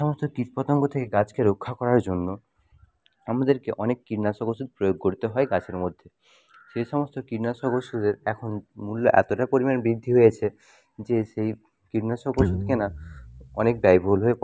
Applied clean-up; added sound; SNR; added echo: none; Guitar; 5 dB; none.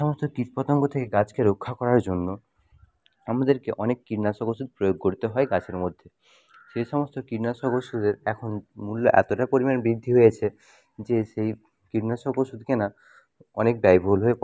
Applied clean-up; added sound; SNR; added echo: none; none; none; none.